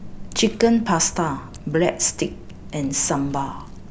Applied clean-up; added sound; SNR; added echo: none; Typing; 14 dB; none.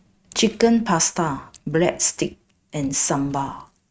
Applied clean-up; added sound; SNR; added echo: neural mask model RNNoise.